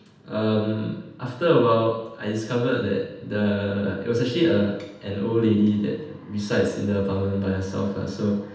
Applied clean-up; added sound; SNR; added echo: none; none; none; reverberation time 0.8 s.